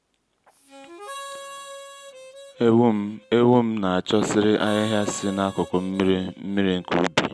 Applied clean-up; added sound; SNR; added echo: none; Harmonica; 18 dB; none.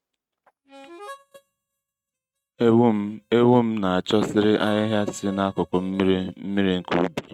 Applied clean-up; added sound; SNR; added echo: neural mask model RNNoise.